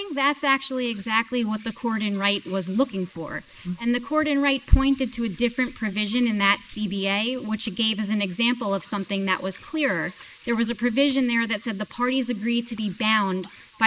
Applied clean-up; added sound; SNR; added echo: neural mask model Resemble Enhance denoiser.